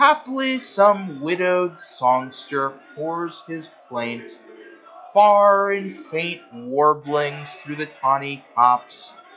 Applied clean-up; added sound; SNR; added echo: classical method log-MMSE.